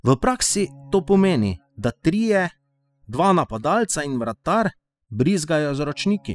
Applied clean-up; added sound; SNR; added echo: classical method spectral subtraction.